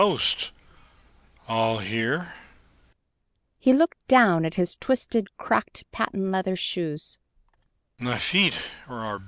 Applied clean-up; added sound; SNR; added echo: none; none; none; none.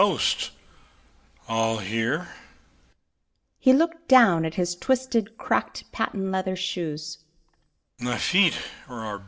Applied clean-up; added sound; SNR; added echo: none; none; none; reverberation time 0.4 s.